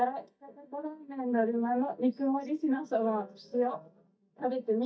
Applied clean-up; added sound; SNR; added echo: neural mask model DeepFilterNet 3.